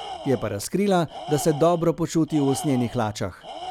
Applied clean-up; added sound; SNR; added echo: none; Tools; 14 dB; none.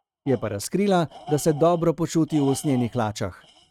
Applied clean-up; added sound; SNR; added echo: neural mask model RNNoise.